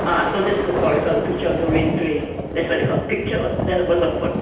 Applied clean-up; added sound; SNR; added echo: none; Thunder; 3 dB; reverberation time 0.9 s.